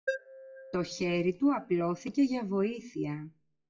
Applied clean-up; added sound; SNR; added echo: classical method WPE with log-MMSE.